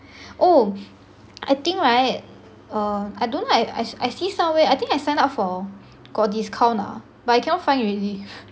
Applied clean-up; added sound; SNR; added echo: none; none; none; none.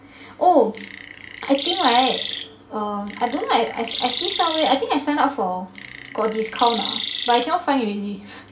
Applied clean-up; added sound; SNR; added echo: none; Chirp, tweet; 8 dB; reverberation time 0.3 s.